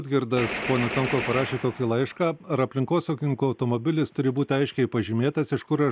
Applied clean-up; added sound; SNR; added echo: none; Gunshot, gunfire; 8 dB; none.